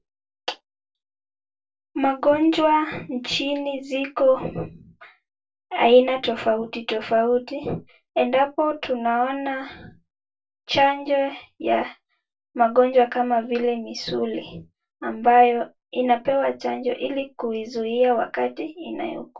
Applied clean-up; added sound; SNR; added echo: none; none; none; reverberation time 0.2 s.